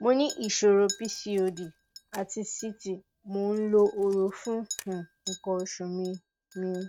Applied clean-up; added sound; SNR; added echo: neural mask model RNNoise.